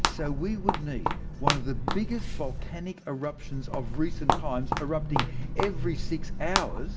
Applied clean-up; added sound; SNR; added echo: none; Walk, footsteps; -3 dB; reverberation time 1.1 s.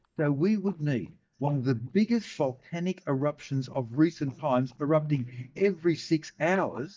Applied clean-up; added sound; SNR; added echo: neural mask model DeepFilterNet 3.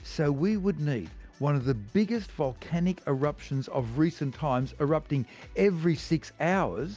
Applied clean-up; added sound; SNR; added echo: none; none; none; none.